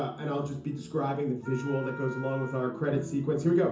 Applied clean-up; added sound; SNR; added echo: none; Wind instrument, woodwind instrument; 16 dB; reverberation time 0.6 s.